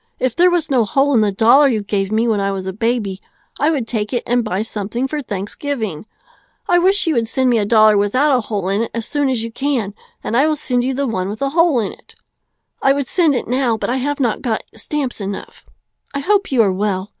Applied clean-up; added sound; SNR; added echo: none; none; none; none.